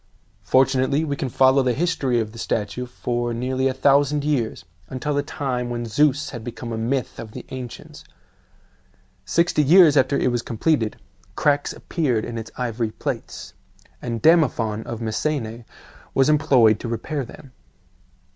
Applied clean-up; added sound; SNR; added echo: none; none; none; none.